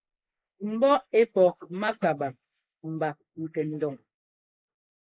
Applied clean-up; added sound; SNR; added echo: neural mask model Resemble Enhance denoiser.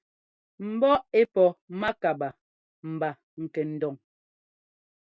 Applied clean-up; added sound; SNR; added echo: none; none; none; none.